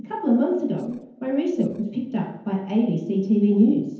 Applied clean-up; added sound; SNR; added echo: neural separator model SepFormer DNS4.